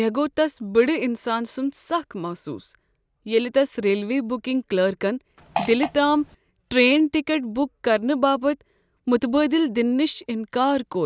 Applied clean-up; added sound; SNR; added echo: none; Fart; 8 dB; none.